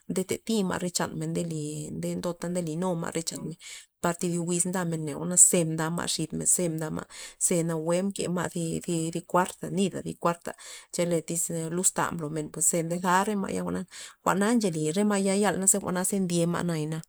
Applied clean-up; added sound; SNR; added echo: neural mask model Resemble Enhance denoiser.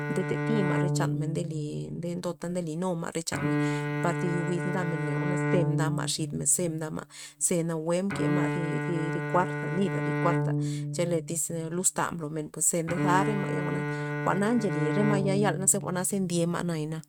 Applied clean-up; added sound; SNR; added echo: neural mask model RNNoise.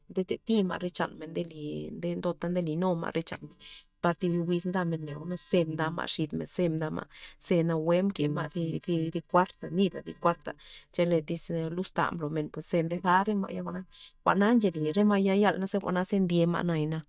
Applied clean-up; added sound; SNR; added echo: neural mask model DeepFilterNet 3.